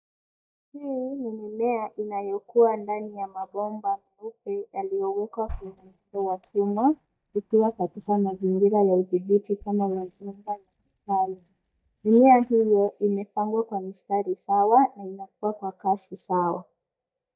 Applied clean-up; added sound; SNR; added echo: neural mask model DeepFilterNet 3.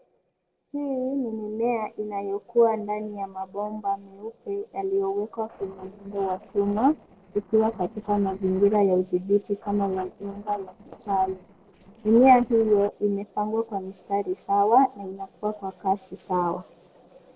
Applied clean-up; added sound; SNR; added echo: neural separator model SepFormer DNS4.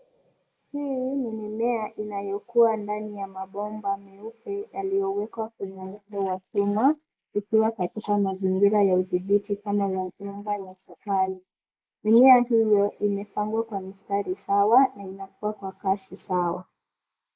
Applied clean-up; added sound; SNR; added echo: neural mask model Resemble Enhance denoiser.